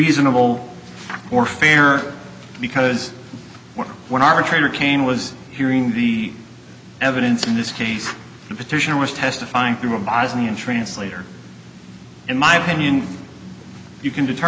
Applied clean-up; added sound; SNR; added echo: none; none; none; none.